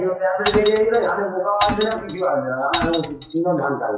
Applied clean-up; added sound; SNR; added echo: classical method WPE with log-MMSE.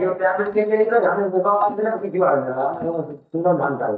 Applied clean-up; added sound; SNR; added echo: neural mask model DeepFilterNet 3.